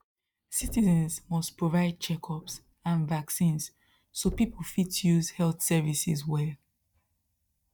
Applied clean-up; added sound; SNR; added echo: neural mask model DeepFilterNet 3.